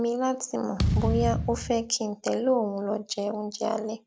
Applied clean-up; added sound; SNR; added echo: none; Thump, thud; 0 dB; none.